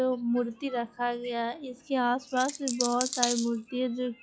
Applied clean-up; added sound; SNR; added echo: classical method log-MMSE.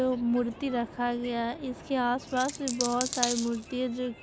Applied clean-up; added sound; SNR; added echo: none; Coin (dropping); 6 dB; none.